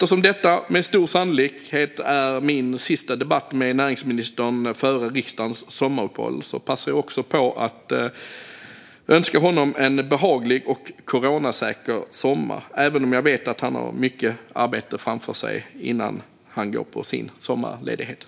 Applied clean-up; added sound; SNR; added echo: none; none; none; none.